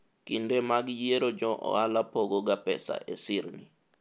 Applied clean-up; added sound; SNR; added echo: none; none; none; none.